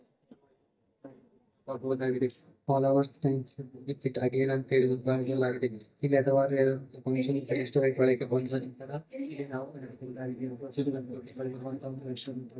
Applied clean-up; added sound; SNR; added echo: neural mask model DeepFilterNet 3.